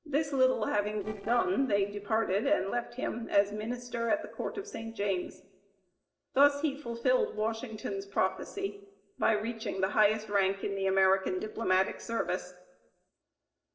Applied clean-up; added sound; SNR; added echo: neural separator model SepFormer DNS4.